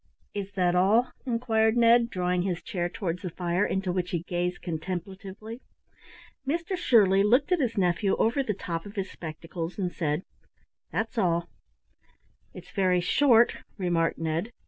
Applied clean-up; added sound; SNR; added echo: none; none; none; none.